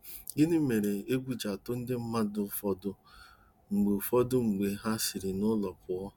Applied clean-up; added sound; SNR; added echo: none; none; none; none.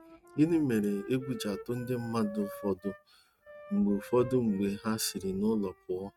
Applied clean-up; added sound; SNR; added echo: neural mask model RNNoise.